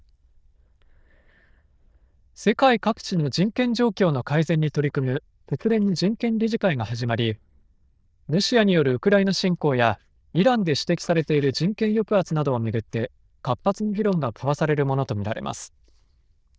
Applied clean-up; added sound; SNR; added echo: neural diffusion model UNIVERSE++.